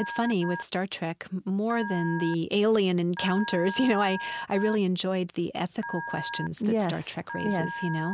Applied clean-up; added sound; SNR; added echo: none; Telephone; 11 dB; none.